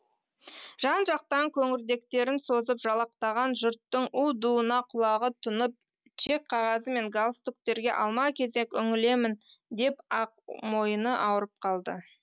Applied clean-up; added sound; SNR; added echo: none; none; none; none.